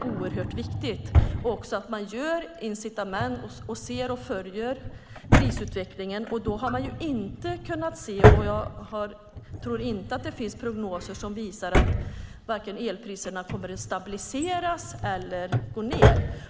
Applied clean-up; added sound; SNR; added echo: none; Drawer open or close; -5 dB; none.